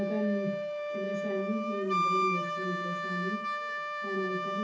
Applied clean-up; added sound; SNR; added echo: none; Wind instrument, woodwind instrument; -2 dB; reverberation time 0.6 s.